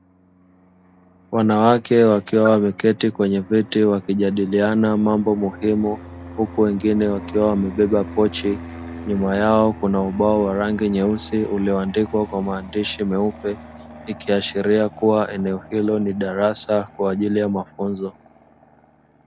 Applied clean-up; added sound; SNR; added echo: none; Fixed-wing aircraft, airplane; 18 dB; none.